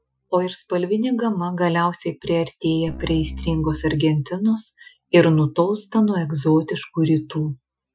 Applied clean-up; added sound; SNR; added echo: classical method Wiener filter.